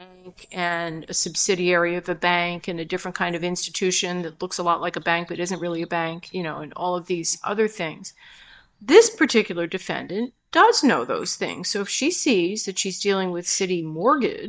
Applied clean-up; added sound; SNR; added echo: neural mask model DeepFilterNet 3.